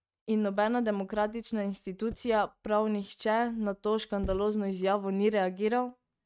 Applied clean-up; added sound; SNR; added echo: neural mask model RNNoise.